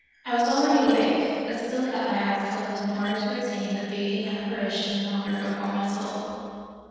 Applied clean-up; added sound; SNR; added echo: neural separator model SepFormer DNS4.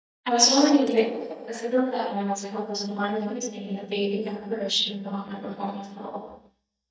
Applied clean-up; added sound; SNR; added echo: neural mask model DeepFilterNet 3.